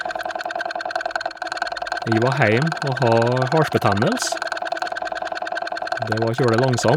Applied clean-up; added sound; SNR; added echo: none; Rattle; 4 dB; none.